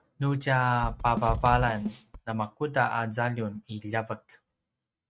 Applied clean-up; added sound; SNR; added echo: neural mask model RNNoise.